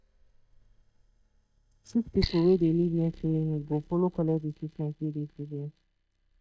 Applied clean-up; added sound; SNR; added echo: neural mask model DeepFilterNet 3.